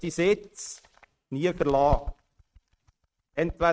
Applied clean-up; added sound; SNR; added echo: neural mask model RNNoise.